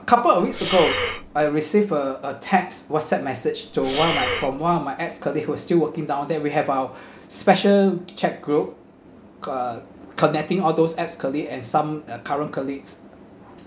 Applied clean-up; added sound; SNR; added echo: none; Breathing; 5 dB; none.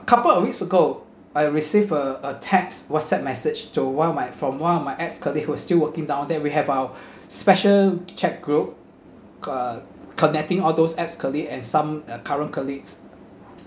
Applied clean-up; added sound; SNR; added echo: none; none; none; none.